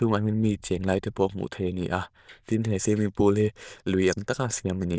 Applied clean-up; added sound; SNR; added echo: neural diffusion model UNIVERSE++.